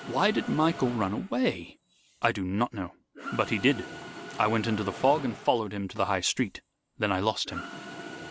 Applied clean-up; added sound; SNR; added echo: none; Mechanisms; 14 dB; none.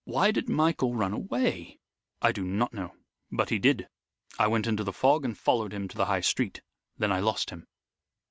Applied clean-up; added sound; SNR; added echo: none; none; none; none.